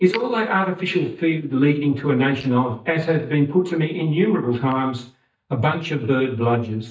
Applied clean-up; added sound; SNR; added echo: neural mask model DeepFilterNet 3.